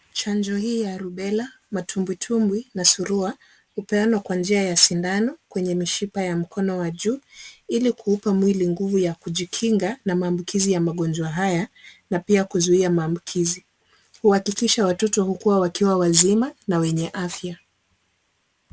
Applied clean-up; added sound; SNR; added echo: none; none; none; none.